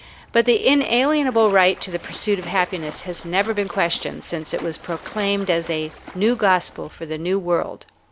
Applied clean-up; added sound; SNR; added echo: none; Splash, splatter; 20 dB; none.